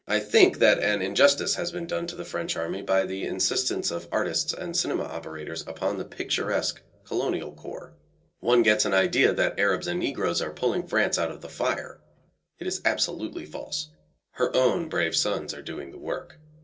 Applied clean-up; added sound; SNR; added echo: neural separator model SepFormer DNS4.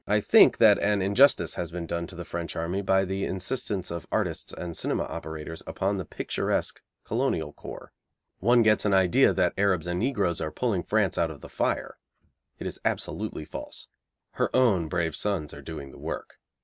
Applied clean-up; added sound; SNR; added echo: none; none; none; none.